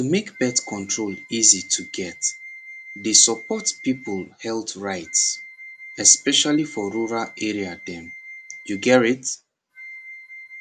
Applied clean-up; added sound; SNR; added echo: none; Wind instrument, woodwind instrument; 17 dB; none.